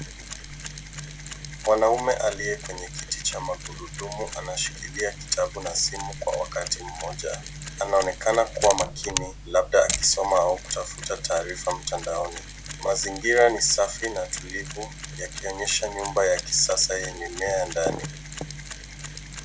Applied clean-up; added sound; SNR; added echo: none; Mechanisms; 10 dB; none.